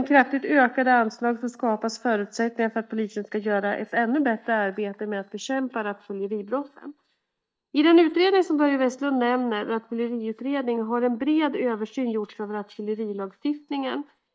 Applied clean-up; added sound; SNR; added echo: neural mask model DeepFilterNet 3.